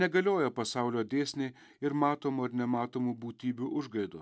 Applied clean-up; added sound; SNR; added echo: none; none; none; none.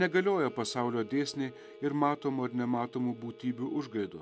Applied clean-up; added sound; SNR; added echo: none; Bowed string instrument + Telephone; 19 dB; none.